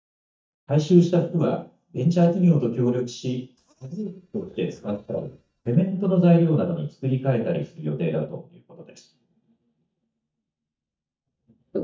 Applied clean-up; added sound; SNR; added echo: neural mask model DeepFilterNet 3.